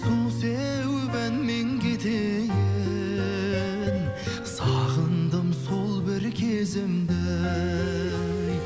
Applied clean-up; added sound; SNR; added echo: none; none; none; none.